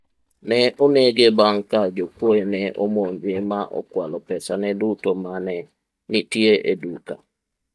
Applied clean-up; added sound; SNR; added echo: neural mask model DeepFilterNet 3.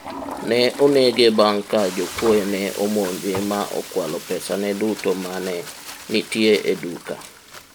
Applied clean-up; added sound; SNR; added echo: none; Toilet flush + Frying (food); 14 dB; none.